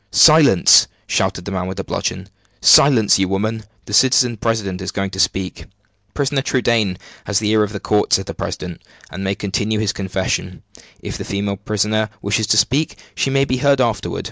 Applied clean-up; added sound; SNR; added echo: none; none; none; none.